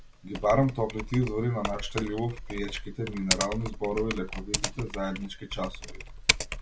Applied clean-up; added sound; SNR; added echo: none; Typing; 3 dB; none.